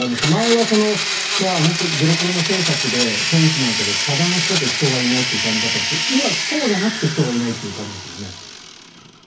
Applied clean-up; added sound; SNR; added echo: none; Domestic sounds, home sounds; 1 dB; reverberation time 0.3 s.